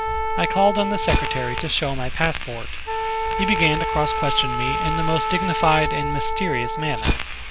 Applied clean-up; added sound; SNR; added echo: none; Wind instrument, woodwind instrument + Fire; -1 dB; none.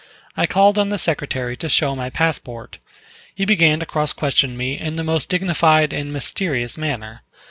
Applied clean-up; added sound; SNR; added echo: none; none; none; none.